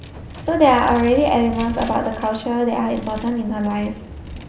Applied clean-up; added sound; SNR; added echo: none; Vehicle; 14 dB; none.